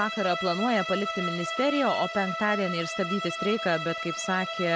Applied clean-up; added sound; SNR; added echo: none; Bowed string instrument; 5 dB; none.